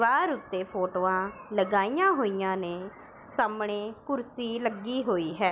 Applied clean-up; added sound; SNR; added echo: none; none; none; none.